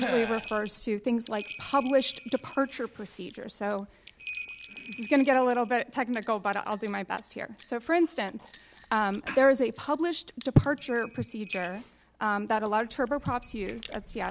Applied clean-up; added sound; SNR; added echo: none; Chewing, mastication / Cough + Bell; 15 dB; none.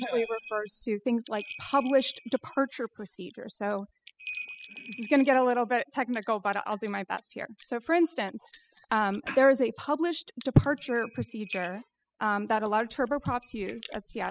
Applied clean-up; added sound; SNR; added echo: classical method spectral subtraction.